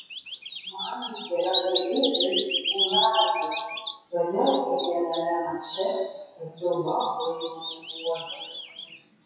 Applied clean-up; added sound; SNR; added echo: classical method WPE with log-MMSE.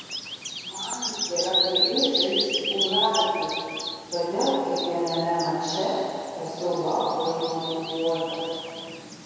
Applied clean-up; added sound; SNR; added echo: none; Bird vocalization, bird call, bird song; 3 dB; reverberation time 2.2 s.